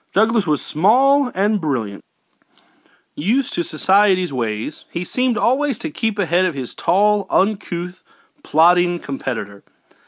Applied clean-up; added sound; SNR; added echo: none; none; none; none.